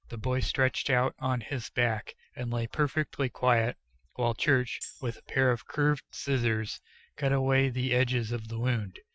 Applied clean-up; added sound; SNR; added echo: neural mask model RNNoise.